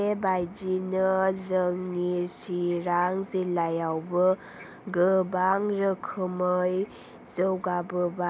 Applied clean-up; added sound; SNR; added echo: none; none; none; none.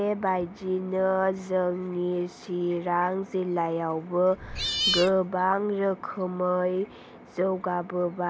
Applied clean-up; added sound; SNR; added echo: none; Cat; 2 dB; none.